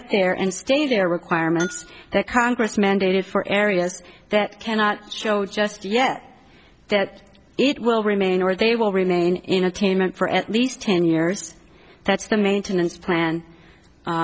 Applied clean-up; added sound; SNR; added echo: none; Bell; 20 dB; none.